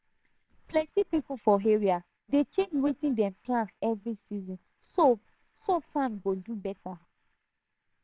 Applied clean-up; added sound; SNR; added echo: neural separator model SepFormer WHAMR!.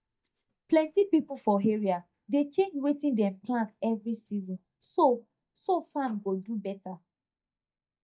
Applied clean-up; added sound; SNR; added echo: neural mask model DeepFilterNet 3.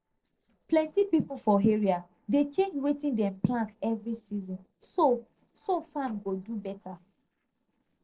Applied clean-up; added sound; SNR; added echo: neural separator model SepFormer DNS4.